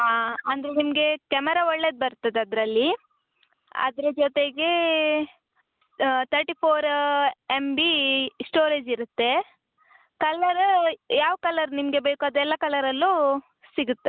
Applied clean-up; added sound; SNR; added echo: none; none; none; none.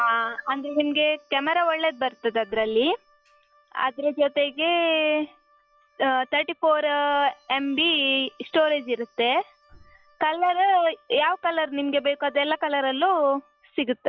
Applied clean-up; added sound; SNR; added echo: classical method log-MMSE.